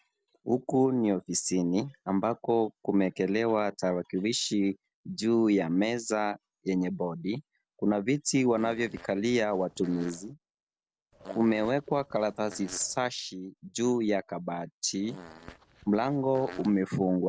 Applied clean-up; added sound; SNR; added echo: neural separator model SepFormer DNS4.